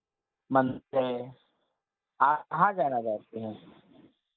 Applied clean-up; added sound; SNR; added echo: neural mask model Resemble Enhance denoiser.